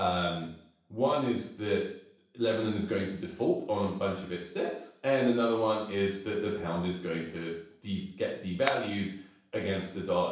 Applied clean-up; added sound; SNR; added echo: none; Finger snapping; 10 dB; reverberation time 0.7 s.